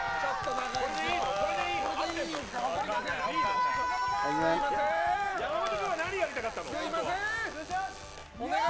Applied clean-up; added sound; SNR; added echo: none; Alarm / Door; 12 dB; none.